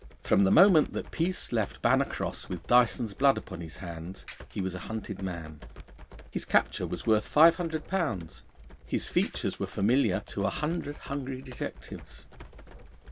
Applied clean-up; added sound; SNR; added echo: none; Computer keyboard; 17 dB; none.